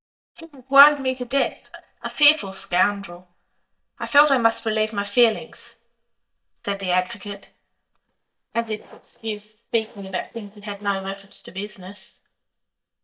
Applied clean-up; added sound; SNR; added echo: neural mask model DeepFilterNet 3.